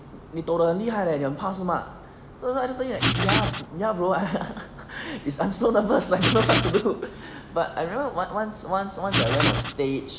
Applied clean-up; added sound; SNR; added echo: none; Writing; -4 dB; none.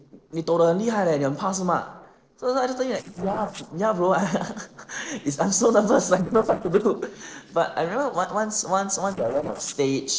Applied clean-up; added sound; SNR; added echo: neural separator model SepFormer DNS4.